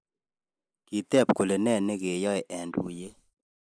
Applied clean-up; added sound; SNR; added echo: neural mask model Resemble Enhance denoiser.